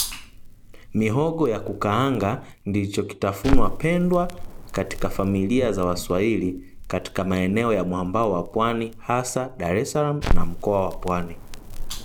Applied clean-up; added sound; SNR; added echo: none; Crackle; 2 dB; none.